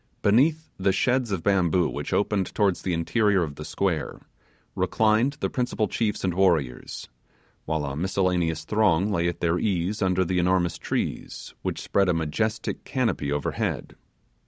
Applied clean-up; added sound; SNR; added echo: none; none; none; none.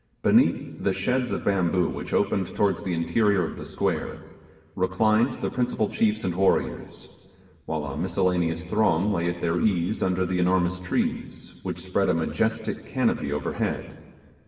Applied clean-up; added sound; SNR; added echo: none; none; none; reverberation time 2.2 s.